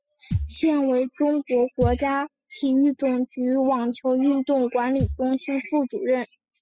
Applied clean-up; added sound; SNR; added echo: classical method spectral subtraction.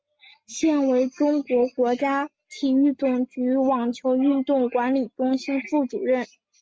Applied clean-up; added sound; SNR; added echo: none; none; none; none.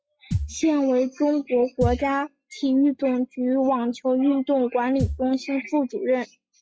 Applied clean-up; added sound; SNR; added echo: classical method log-MMSE.